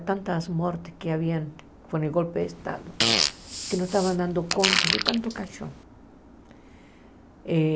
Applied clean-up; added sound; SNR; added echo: none; Fart; -1 dB; none.